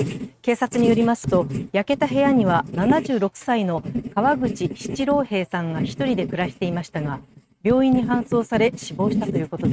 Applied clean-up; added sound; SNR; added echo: neural mask model RNNoise.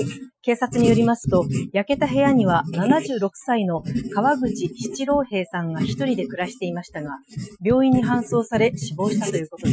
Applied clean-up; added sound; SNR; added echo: classical method Wiener filter.